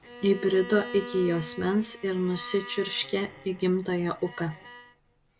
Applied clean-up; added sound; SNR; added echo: none; Bowed string instrument; 16 dB; none.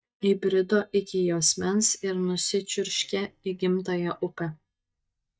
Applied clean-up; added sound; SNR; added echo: neural mask model DeepFilterNet 3.